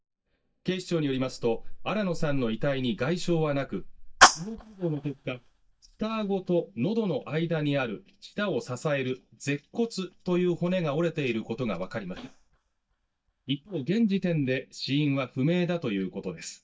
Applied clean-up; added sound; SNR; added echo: neural mask model DeepFilterNet 3.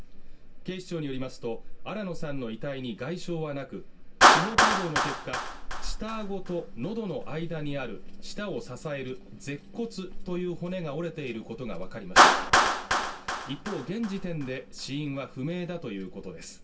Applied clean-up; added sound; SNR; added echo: none; Clapping; -4 dB; reverberation time 0.2 s.